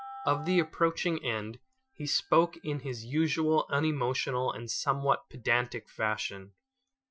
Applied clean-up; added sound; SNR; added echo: classical method Wiener filter.